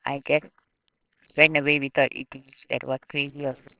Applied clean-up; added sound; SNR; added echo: neural separator model SepFormer WHAMR!.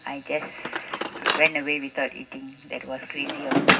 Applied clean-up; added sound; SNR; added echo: none; Drawer open or close; -1 dB; reverberation time 0.4 s.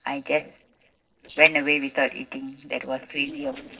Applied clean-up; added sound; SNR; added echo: neural separator model SepFormer DNS4.